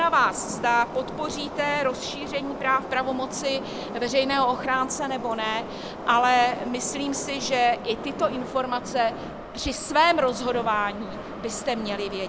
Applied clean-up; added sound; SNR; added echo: none; Subway, metro, underground; 10 dB; none.